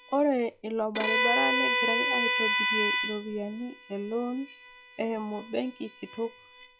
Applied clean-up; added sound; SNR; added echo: classical method log-MMSE.